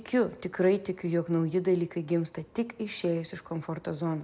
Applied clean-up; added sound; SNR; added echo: none; none; none; none.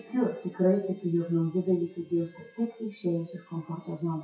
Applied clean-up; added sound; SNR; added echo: classical method WPE with log-MMSE.